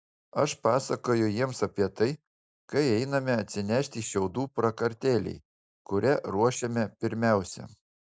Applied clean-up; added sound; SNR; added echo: none; none; none; none.